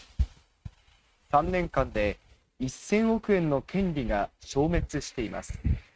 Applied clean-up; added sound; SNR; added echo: neural mask model RNNoise.